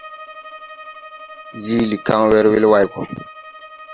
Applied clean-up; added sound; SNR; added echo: none; Bowed string instrument; 18 dB; none.